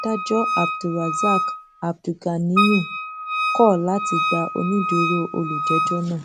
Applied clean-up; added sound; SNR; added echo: none; Wind instrument, woodwind instrument; 2 dB; none.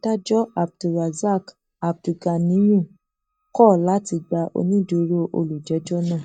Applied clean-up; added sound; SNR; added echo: neural mask model DeepFilterNet 3.